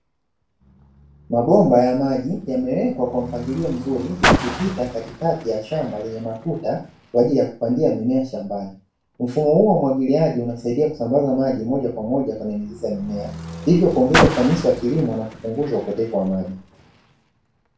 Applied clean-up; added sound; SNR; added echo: none; Car; 8 dB; reverberation time 0.3 s.